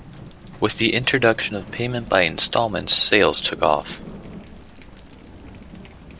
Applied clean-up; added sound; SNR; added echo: none; Thunder / Rain; 17 dB; none.